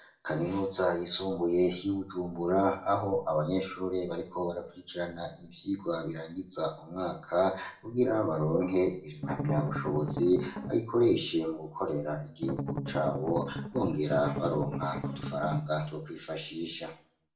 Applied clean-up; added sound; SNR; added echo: none; Strum; 5 dB; reverberation time 0.4 s.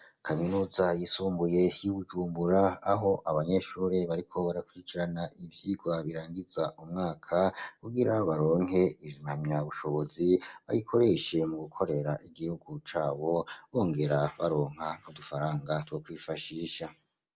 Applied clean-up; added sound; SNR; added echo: none; none; none; none.